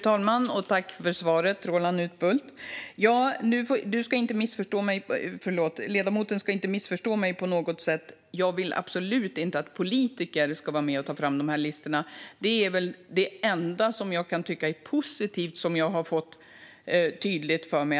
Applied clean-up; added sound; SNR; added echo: none; none; none; none.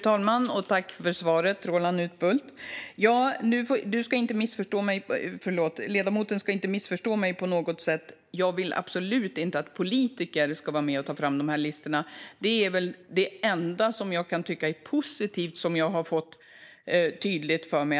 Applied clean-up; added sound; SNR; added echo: neural mask model Resemble Enhance denoiser.